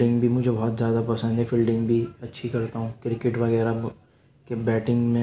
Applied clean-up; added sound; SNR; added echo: none; none; none; none.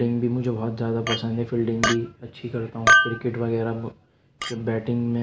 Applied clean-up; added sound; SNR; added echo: none; Chink, clink; 1 dB; none.